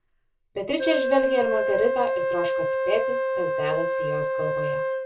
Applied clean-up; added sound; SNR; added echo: none; Wind instrument, woodwind instrument; -2 dB; reverberation time 0.2 s.